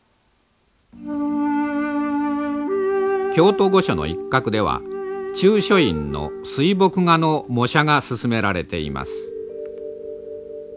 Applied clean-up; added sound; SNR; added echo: none; none; none; none.